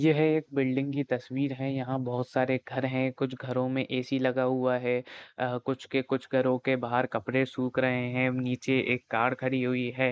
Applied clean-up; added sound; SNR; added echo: neural mask model Resemble Enhance denoiser.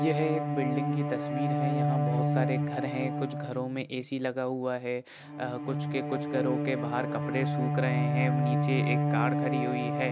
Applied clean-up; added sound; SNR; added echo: none; Bowed string instrument; -3 dB; none.